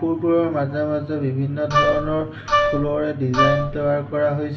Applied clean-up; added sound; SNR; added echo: none; Wind instrument, woodwind instrument; 0 dB; reverberation time 0.8 s.